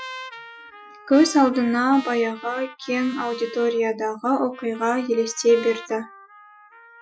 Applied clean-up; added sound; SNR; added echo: classical method Wiener filter.